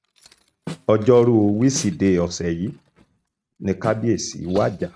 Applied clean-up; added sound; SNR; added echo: neural mask model RNNoise.